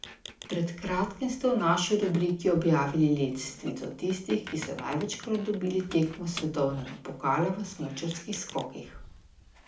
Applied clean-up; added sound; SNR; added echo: none; Squeak; 18 dB; reverberation time 0.4 s.